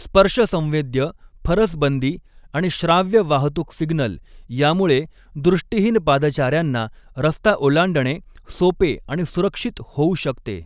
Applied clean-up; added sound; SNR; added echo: none; none; none; none.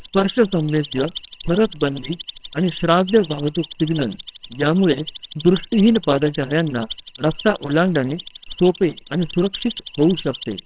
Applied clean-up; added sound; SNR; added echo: neural separator model SepFormer WHAMR!.